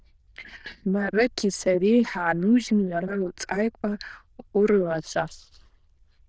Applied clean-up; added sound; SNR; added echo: neural diffusion model UNIVERSE++.